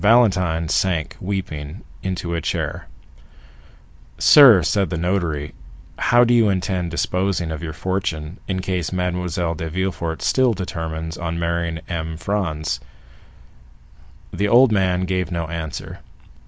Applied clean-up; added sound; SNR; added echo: none; none; none; none.